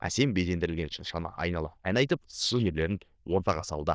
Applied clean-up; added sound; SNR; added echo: neural diffusion model UNIVERSE++.